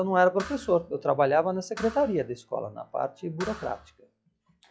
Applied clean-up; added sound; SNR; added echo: classical method log-MMSE.